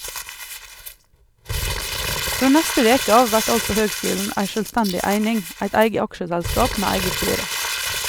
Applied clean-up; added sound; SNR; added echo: none; Crumpling, crinkling; 5 dB; none.